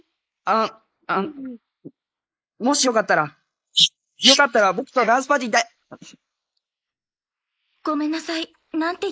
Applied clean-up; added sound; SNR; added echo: neural mask model Resemble Enhance denoiser.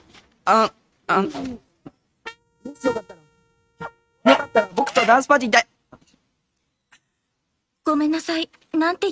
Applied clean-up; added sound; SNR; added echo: neural mask model RNNoise.